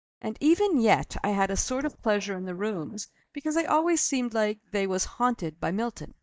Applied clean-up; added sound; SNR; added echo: neural mask model DeepFilterNet 3.